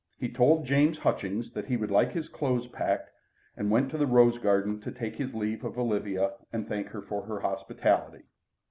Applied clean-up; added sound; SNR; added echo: none; none; none; none.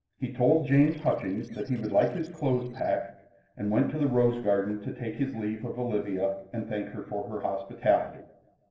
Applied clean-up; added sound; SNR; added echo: neural separator model SepFormer DNS4.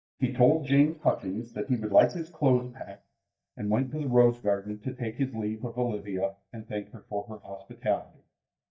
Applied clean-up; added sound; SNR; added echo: neural mask model DeepFilterNet 3.